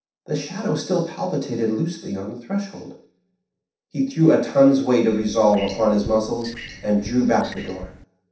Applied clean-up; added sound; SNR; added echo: neural separator model SepFormer DNS4.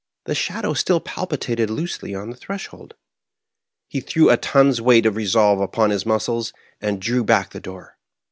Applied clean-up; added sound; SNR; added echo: none; none; none; none.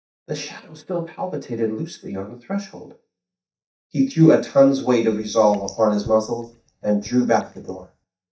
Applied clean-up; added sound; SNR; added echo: neural mask model DeepFilterNet 3.